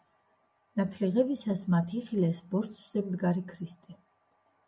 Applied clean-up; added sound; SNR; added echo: none; none; none; none.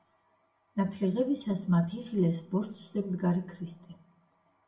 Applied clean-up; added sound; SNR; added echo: none; none; none; reverberation time 0.5 s.